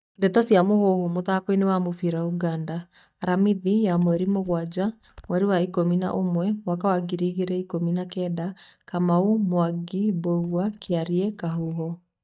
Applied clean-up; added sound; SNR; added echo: neural mask model DeepFilterNet 3.